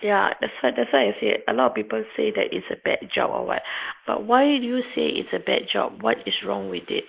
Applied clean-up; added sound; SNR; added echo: neural mask model Resemble Enhance denoiser.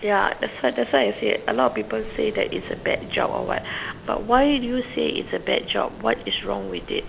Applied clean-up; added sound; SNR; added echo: none; Ocean; 15 dB; none.